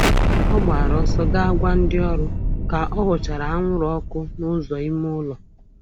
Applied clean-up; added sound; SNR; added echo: none; Explosion; -3 dB; none.